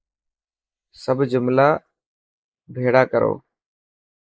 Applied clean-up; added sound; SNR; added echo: neural mask model Resemble Enhance denoiser.